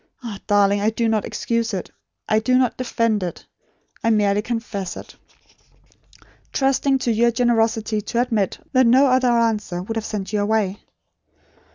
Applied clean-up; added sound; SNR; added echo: none; none; none; none.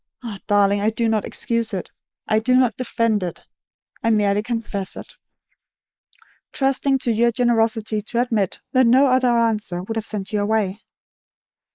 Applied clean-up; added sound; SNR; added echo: neural mask model Resemble Enhance denoiser.